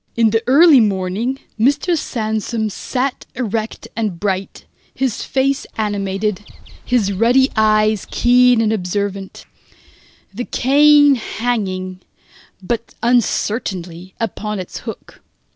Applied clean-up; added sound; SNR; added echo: none; Bird vocalization, bird call, bird song; 19 dB; none.